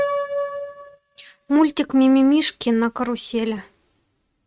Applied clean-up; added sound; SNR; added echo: neural mask model RNNoise.